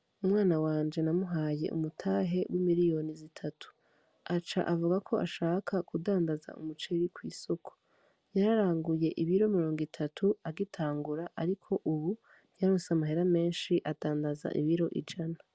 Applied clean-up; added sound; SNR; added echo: none; none; none; none.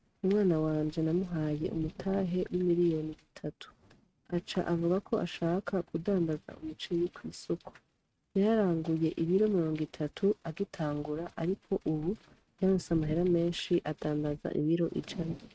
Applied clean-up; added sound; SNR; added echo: neural mask model RNNoise.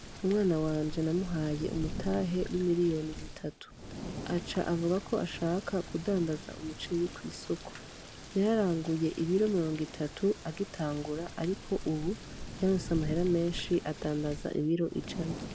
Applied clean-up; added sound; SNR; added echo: none; Thunder / Rain; 10 dB; none.